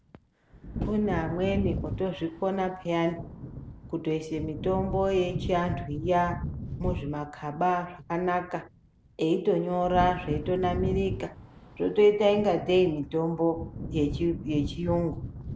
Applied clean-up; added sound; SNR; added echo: none; Thunder / Wind; 9 dB; none.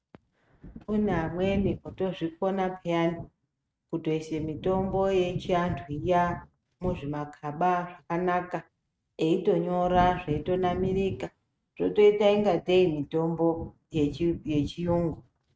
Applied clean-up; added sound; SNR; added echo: neural mask model RNNoise.